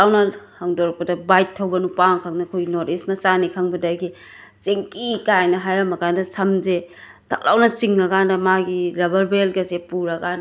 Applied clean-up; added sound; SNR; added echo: none; none; none; none.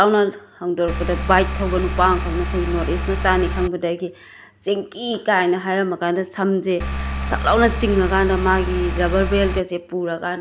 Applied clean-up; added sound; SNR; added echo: none; Engine; 3 dB; none.